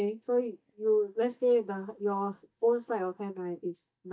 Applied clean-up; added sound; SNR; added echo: neural mask model DeepFilterNet 3.